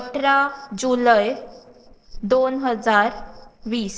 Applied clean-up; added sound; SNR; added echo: neural separator model SepFormer DNS4.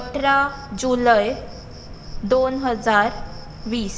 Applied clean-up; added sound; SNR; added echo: none; Cricket; 14 dB; reverberation time 2.1 s.